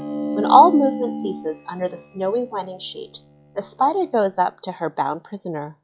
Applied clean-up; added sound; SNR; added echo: classical method log-MMSE.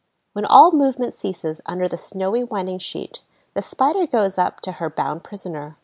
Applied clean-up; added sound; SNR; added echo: none; none; none; none.